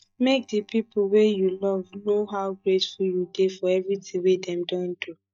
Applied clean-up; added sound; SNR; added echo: neural mask model DeepFilterNet 3.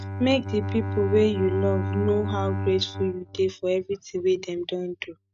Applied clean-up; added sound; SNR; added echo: neural mask model RNNoise.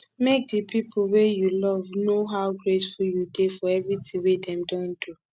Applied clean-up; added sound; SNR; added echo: none; none; none; none.